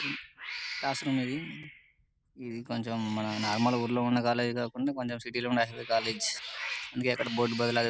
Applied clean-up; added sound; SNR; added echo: none; Cat; 11 dB; none.